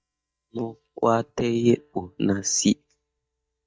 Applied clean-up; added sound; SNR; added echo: neural mask model DeepFilterNet 3.